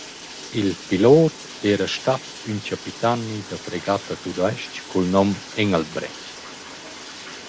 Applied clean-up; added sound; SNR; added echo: none; Bathtub (filling or washing); 14 dB; none.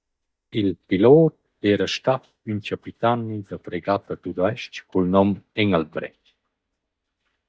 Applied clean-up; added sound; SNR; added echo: neural mask model DeepFilterNet 3.